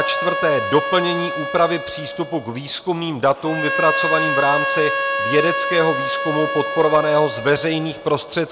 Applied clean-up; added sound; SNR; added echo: none; Harmonica; 3 dB; none.